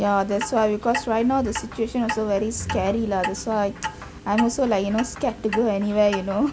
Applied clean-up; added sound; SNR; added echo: none; Clock; 10 dB; none.